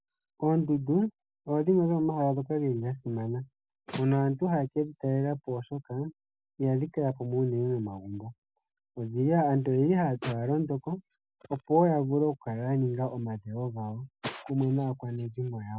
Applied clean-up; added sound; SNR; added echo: none; none; none; none.